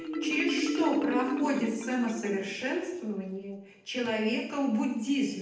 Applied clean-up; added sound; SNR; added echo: neural separator model SepFormer DNS4.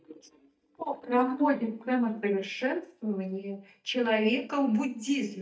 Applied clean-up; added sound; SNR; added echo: neural mask model DeepFilterNet 3.